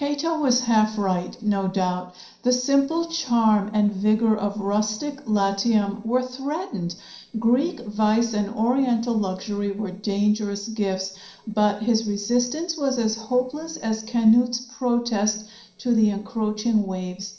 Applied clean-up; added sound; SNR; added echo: neural separator model SepFormer DNS4.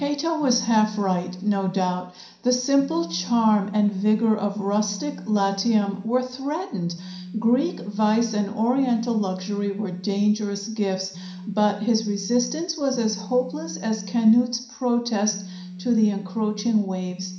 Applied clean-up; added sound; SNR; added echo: none; Telephone; 15 dB; reverberation time 0.5 s.